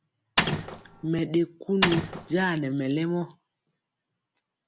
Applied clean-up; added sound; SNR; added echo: none; Mechanisms; -1 dB; none.